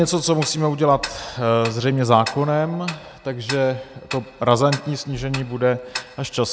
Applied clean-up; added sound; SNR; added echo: none; Tick-tock; 15 dB; none.